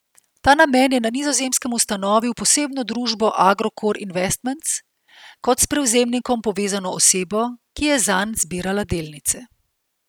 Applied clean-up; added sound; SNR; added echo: none; none; none; none.